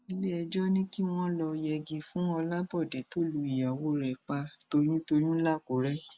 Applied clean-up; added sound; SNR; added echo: none; none; none; none.